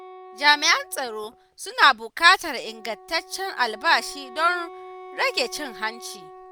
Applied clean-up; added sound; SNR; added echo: none; Wind instrument, woodwind instrument; 19 dB; none.